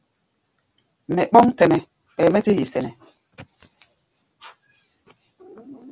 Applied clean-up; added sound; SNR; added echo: none; none; none; none.